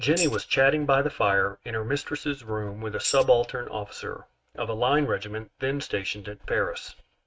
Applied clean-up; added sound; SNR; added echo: neural mask model RNNoise.